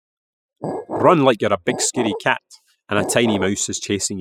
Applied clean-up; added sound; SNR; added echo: classical method spectral subtraction.